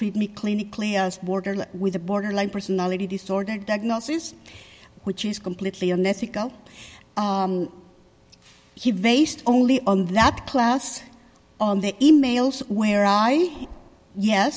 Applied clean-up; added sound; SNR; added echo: none; none; none; none.